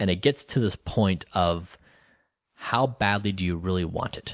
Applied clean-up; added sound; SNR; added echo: none; none; none; none.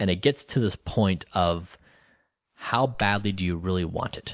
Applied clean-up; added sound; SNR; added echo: none; Cutlery, silverware; 12 dB; none.